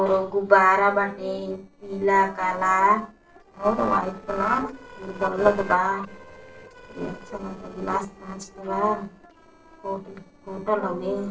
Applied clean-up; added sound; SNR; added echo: neural separator model SepFormer DNS4.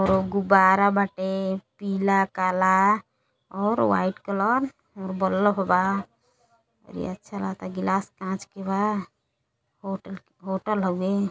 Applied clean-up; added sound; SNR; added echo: none; none; none; none.